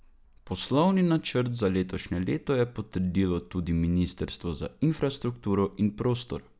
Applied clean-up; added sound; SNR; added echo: none; none; none; none.